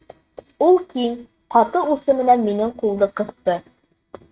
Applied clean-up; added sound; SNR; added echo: neural mask model RNNoise.